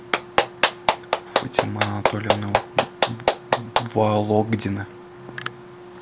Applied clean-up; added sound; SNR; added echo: none; Clapping; -2 dB; none.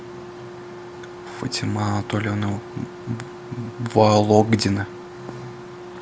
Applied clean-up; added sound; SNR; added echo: none; none; none; none.